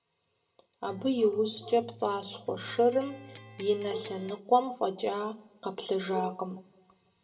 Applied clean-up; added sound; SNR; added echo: none; Electric guitar; 19 dB; reverberation time 0.6 s.